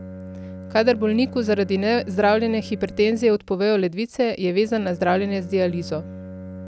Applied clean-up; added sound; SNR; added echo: none; Bowed string instrument; 15 dB; none.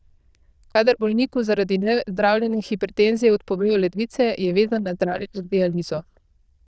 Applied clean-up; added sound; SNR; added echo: neural diffusion model UNIVERSE++.